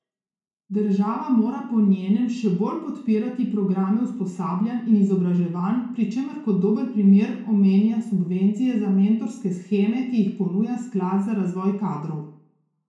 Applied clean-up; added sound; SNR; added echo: none; none; none; reverberation time 0.6 s.